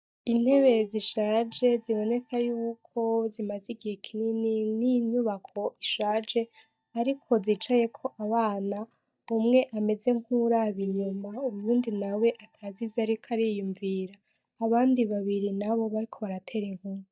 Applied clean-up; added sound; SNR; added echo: neural mask model DeepFilterNet 3.